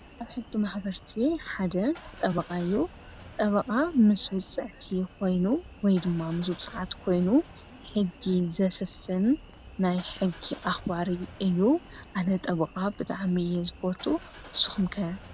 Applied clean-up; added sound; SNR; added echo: none; Engine starting / Car; 19 dB; none.